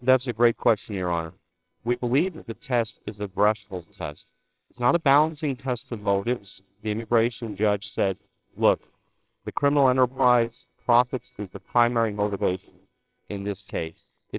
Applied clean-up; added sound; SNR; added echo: neural separator model SepFormer WHAMR!.